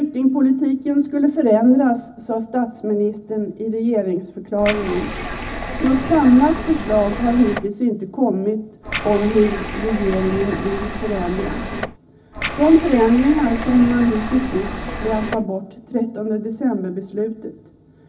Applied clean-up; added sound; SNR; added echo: none; Liquid; 7 dB; reverberation time 0.4 s.